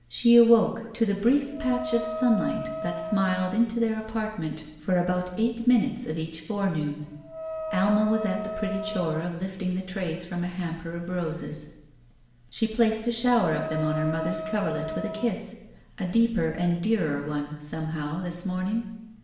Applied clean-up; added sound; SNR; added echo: none; Wind instrument, woodwind instrument; 9 dB; reverberation time 0.9 s.